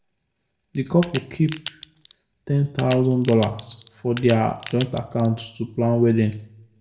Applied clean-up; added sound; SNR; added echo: none; Crack; 11 dB; reverberation time 0.4 s.